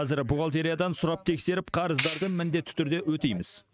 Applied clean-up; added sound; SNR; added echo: neural mask model RNNoise.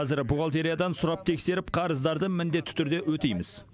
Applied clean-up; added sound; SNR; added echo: none; none; none; none.